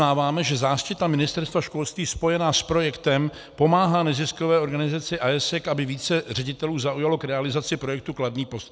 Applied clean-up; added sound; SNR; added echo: none; none; none; none.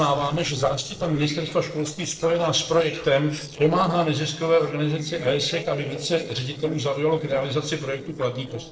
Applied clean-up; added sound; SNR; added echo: neural separator model SepFormer DNS4.